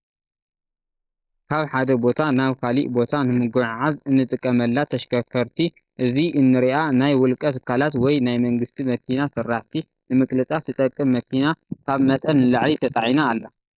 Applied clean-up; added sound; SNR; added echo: neural mask model Resemble Enhance denoiser.